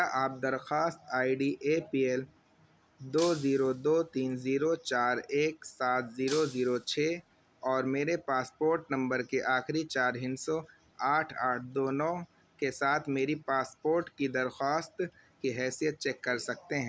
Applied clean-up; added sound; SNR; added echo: none; Shatter; 15 dB; none.